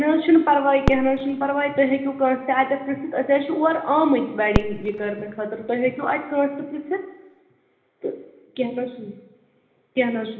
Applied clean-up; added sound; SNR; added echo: none; Fireworks; 9 dB; reverberation time 1.0 s.